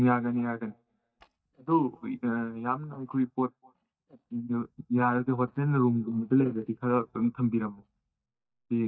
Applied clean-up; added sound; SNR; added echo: neural mask model DeepFilterNet 3.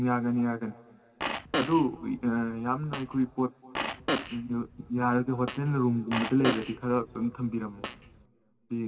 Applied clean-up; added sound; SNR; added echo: none; Fart; 7 dB; reverberation time 2.7 s.